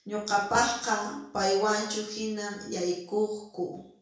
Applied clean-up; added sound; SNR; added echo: none; Brass instrument; 18 dB; reverberation time 0.6 s.